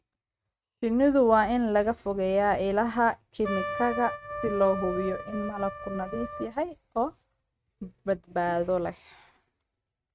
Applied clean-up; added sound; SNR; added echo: neural mask model RNNoise.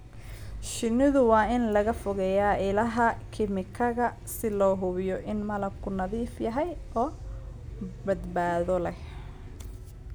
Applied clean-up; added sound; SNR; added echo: none; none; none; none.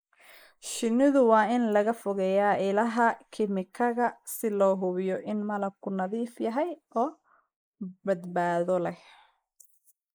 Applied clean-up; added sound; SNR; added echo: neural mask model Resemble Enhance denoiser.